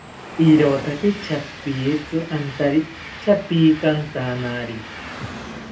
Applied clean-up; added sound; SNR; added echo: none; Train; 14 dB; reverberation time 0.3 s.